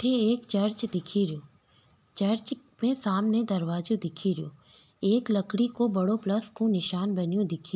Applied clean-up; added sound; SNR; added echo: none; none; none; none.